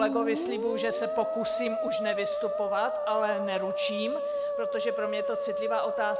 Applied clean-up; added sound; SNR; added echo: none; Musical instrument; -1 dB; none.